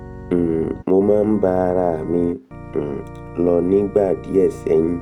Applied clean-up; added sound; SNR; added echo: none; Organ; 15 dB; none.